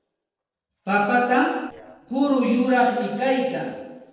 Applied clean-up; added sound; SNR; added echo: neural separator model SepFormer DNS4.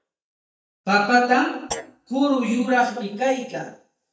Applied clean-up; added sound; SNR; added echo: neural mask model DeepFilterNet 3.